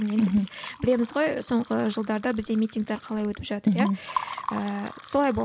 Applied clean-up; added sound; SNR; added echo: none; Liquid; 14 dB; none.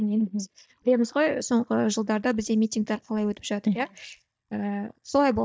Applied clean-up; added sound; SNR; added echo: neural mask model DeepFilterNet 3.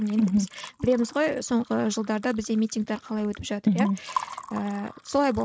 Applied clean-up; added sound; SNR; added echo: neural mask model RNNoise.